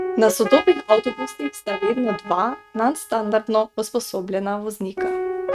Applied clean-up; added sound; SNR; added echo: neural mask model RNNoise.